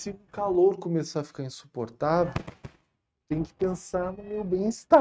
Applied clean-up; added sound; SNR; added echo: neural mask model RNNoise.